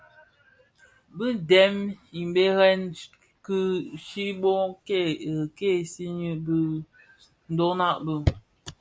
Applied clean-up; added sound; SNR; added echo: none; none; none; none.